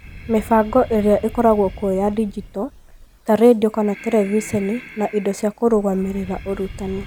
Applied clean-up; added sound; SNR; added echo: none; Breathing; 18 dB; none.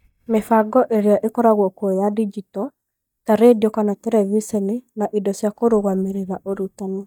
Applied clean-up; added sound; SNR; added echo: neural mask model DeepFilterNet 3.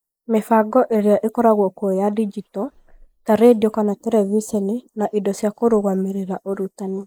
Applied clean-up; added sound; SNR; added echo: neural mask model Resemble Enhance denoiser.